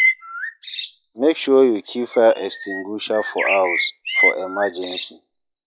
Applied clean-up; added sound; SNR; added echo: classical method log-MMSE.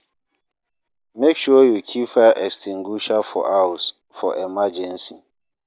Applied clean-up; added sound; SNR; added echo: none; none; none; none.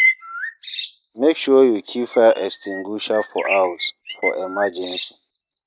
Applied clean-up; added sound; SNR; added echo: neural mask model RNNoise.